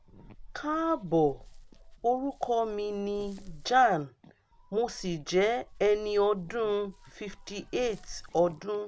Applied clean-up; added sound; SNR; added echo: none; Dog; 19 dB; none.